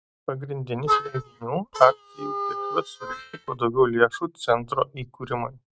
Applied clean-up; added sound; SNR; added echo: neural mask model RNNoise.